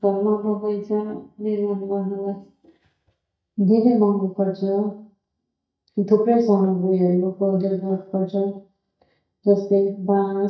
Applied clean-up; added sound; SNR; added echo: neural mask model DeepFilterNet 3.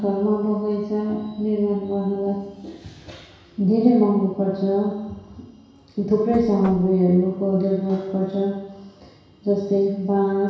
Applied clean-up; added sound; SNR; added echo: none; Knock; 17 dB; reverberation time 1.1 s.